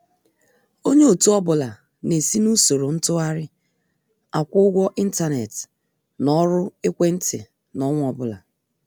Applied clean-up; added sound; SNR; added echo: none; none; none; none.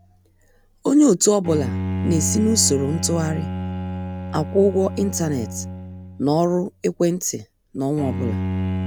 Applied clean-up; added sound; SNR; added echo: none; Bowed string instrument; 7 dB; none.